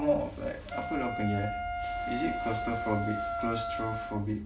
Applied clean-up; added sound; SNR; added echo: none; Wind instrument, woodwind instrument; 3 dB; reverberation time 0.5 s.